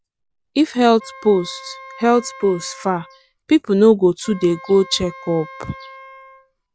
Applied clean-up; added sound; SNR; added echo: none; Wind instrument, woodwind instrument; 20 dB; none.